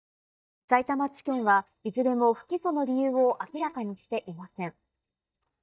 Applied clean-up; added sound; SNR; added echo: neural mask model DeepFilterNet 3.